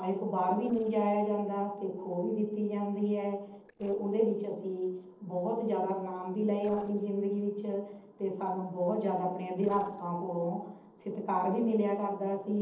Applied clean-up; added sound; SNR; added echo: neural separator model SepFormer DNS4.